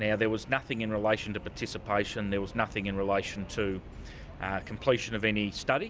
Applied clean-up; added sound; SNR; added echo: none; none; none; none.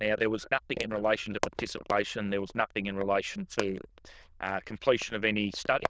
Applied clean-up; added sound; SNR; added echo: neural diffusion model UNIVERSE++.